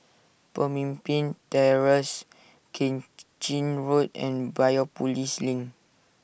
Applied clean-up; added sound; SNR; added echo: none; none; none; none.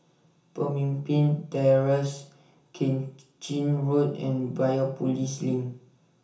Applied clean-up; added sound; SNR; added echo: none; none; none; reverberation time 0.7 s.